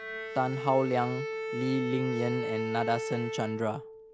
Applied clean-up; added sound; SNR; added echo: none; Bowed string instrument; 4 dB; none.